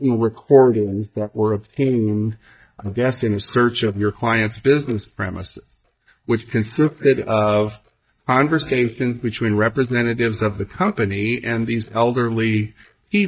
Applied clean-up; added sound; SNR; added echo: neural mask model DeepFilterNet 3.